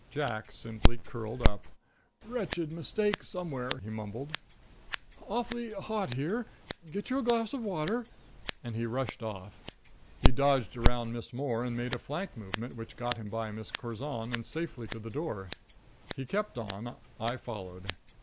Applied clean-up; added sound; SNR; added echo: none; Scissors; -3 dB; none.